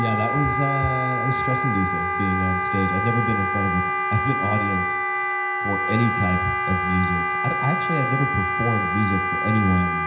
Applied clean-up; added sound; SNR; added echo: none; Wind instrument, woodwind instrument; -1 dB; reverberation time 0.9 s.